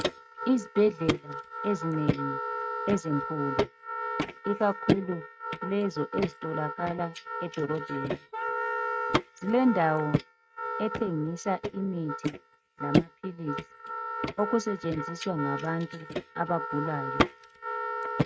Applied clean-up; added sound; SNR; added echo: neural mask model RNNoise.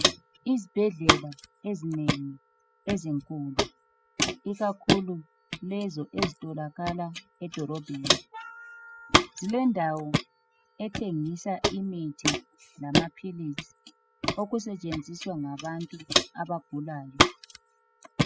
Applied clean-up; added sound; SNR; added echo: classical method spectral subtraction.